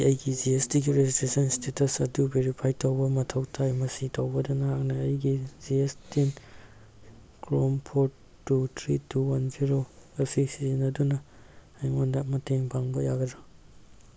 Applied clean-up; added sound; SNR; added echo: none; none; none; none.